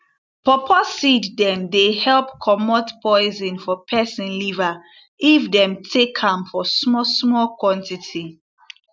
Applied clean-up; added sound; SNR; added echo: none; none; none; none.